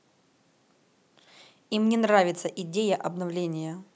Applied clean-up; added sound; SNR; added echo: none; none; none; none.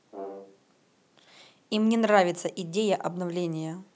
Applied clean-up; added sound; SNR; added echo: none; Brass instrument; 16 dB; none.